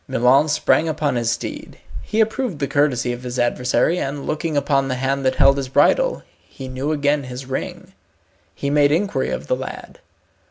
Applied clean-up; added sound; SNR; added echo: none; none; none; none.